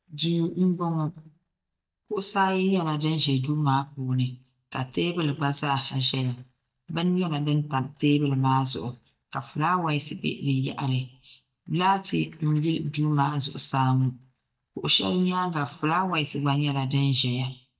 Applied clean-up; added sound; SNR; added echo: neural mask model DeepFilterNet 3.